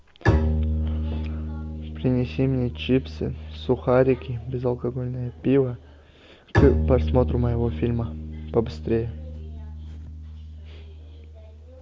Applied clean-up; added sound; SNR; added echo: none; Bowed string instrument; 2 dB; none.